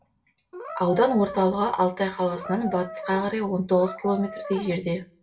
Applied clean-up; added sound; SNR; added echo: none; Brass instrument; 13 dB; reverberation time 0.2 s.